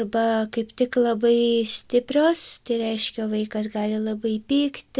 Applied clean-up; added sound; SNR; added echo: none; none; none; none.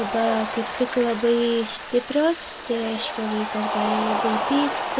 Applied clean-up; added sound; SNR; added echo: none; Sink (filling or washing) / Water tap, faucet + Cheering; 4 dB; none.